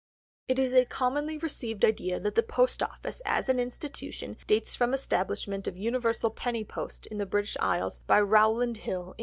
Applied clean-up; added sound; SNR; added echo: neural mask model DeepFilterNet 3.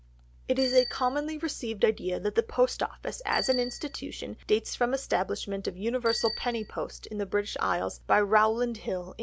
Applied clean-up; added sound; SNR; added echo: none; Bicycle bell; 14 dB; none.